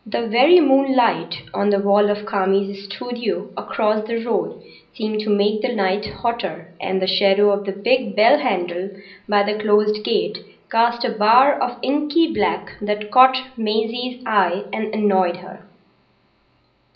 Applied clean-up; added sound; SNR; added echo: none; none; none; reverberation time 0.5 s.